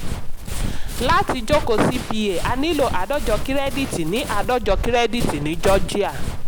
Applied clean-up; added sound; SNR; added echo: none; Run; 1 dB; none.